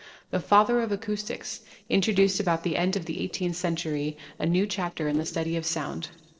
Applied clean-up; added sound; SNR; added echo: neural separator model SepFormer DNS4.